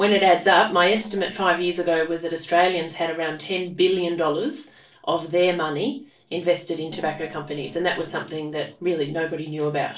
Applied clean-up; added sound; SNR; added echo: neural separator model SepFormer DNS4.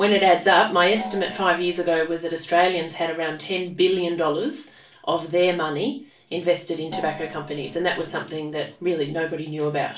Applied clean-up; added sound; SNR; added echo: none; Gong; 14 dB; reverberation time 0.3 s.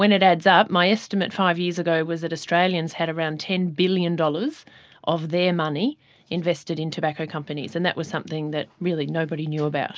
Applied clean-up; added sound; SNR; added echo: none; none; none; none.